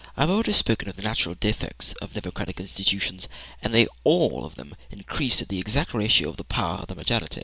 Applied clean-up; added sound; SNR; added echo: none; none; none; none.